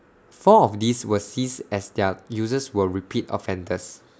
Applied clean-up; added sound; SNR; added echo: none; none; none; none.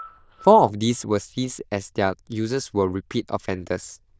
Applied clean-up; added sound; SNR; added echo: neural diffusion model UNIVERSE++.